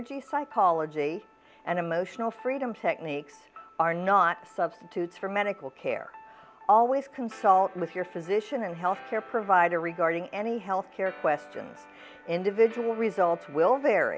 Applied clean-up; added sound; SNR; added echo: none; none; none; none.